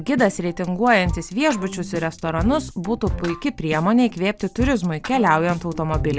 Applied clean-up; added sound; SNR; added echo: none; none; none; none.